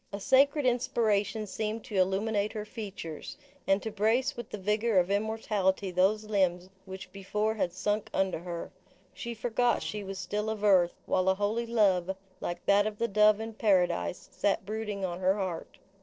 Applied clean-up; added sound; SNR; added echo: neural separator model SepFormer DNS4.